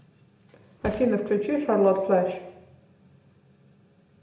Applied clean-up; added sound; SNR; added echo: none; Thump, thud; 20 dB; reverberation time 0.7 s.